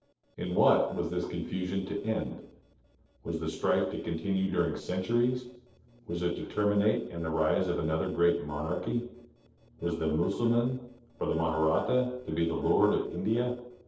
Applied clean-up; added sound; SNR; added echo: neural separator model SepFormer DNS4.